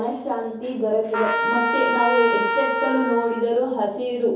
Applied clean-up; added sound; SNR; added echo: none; Trumpet; 1 dB; reverberation time 0.6 s.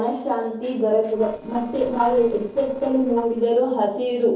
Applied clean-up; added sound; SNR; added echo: neural separator model SepFormer DNS4.